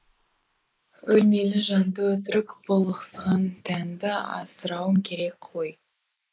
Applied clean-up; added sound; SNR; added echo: neural mask model Resemble Enhance denoiser.